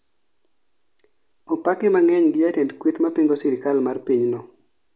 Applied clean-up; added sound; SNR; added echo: none; none; none; none.